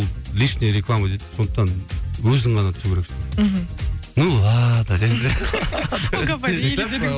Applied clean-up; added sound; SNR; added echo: none; none; none; none.